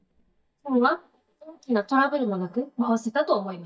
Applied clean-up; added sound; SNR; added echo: neural mask model DeepFilterNet 3.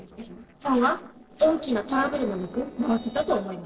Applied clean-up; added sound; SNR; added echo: neural separator model SepFormer DNS4.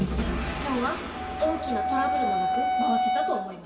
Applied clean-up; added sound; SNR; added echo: none; Wind instrument, woodwind instrument; -1 dB; reverberation time 2.5 s.